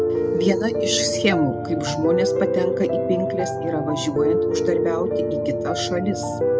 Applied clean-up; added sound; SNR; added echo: none; Piano; -3 dB; none.